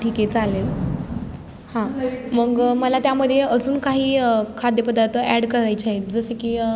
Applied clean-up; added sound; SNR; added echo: none; Thunder / Rain; 13 dB; none.